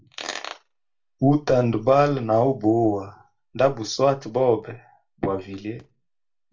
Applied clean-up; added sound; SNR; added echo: none; none; none; reverberation time 0.2 s.